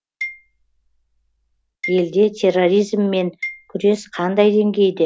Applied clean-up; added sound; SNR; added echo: none; Marimba, xylophone; 17 dB; none.